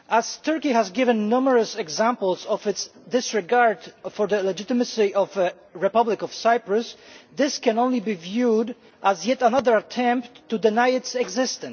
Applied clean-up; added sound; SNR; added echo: none; none; none; none.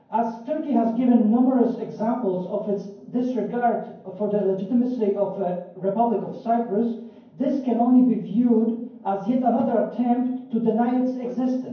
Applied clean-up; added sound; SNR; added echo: none; none; none; reverberation time 0.9 s.